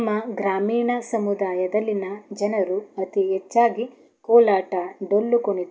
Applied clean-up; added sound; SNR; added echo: none; none; none; none.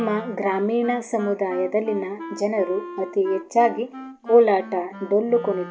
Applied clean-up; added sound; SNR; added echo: none; Wind instrument, woodwind instrument; 15 dB; none.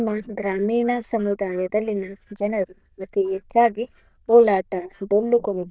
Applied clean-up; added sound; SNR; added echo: neural diffusion model UNIVERSE++.